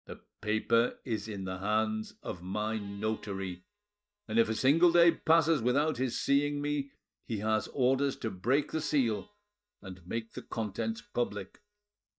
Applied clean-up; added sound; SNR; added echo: neural mask model DeepFilterNet 3.